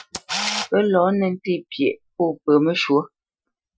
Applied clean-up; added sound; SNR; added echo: classical method Wiener filter.